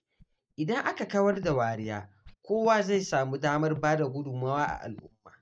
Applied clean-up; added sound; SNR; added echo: neural mask model DeepFilterNet 3.